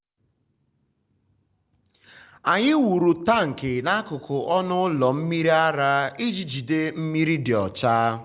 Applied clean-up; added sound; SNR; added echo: none; none; none; none.